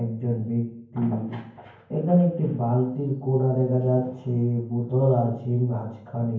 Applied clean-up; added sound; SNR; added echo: none; none; none; reverberation time 0.9 s.